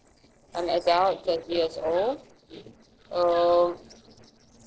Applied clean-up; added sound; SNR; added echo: neural separator model SepFormer DNS4.